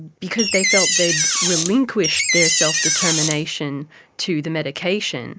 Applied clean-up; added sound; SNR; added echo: none; Door; -3 dB; none.